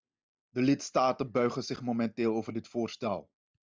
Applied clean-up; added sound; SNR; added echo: none; none; none; none.